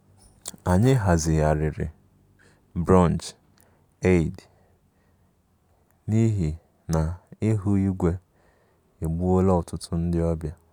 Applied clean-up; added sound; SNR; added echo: none; none; none; none.